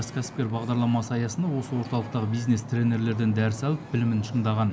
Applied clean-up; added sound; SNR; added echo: none; Wind / Ocean; 15 dB; none.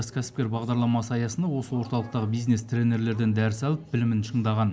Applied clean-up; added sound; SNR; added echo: none; none; none; none.